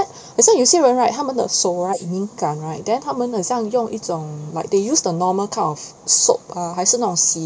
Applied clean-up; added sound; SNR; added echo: neural mask model Resemble Enhance denoiser.